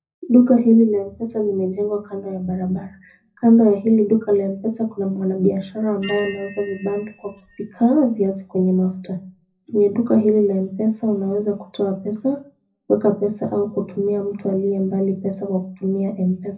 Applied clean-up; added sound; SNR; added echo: none; Bell; 18 dB; reverberation time 0.4 s.